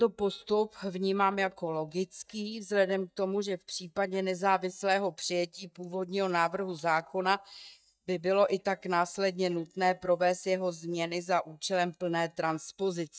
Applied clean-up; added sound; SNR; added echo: neural mask model DeepFilterNet 3.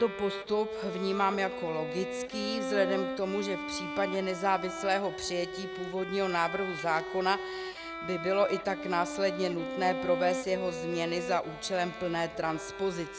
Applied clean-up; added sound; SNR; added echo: none; Bowed string instrument; 6 dB; none.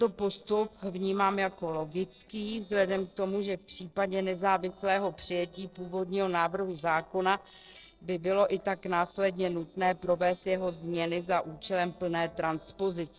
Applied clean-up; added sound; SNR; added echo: neural separator model SepFormer DNS4.